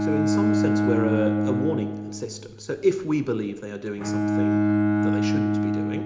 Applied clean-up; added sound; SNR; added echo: none; Bowed string instrument; -5 dB; reverberation time 0.8 s.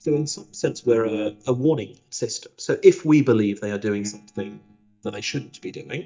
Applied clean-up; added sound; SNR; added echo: neural mask model DeepFilterNet 3.